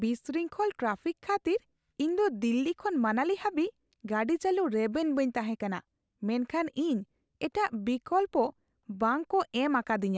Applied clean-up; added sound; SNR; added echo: none; none; none; none.